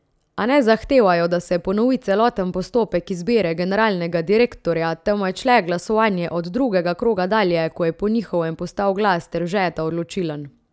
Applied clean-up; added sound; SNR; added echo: none; none; none; none.